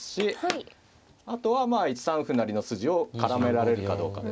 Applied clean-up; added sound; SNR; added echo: none; none; none; none.